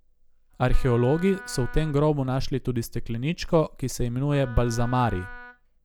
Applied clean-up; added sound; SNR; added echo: none; Wind instrument, woodwind instrument; 19 dB; none.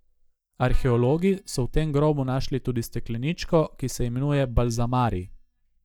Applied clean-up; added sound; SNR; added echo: neural mask model DeepFilterNet 3.